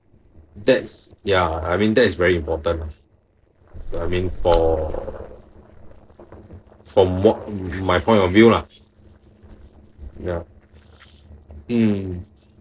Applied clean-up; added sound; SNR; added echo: neural separator model SepFormer DNS4.